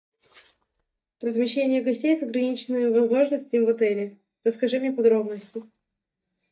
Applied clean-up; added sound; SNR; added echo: neural mask model DeepFilterNet 3.